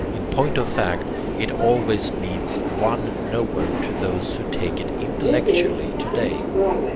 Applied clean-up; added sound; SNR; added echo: none; Subway, metro, underground; -2 dB; none.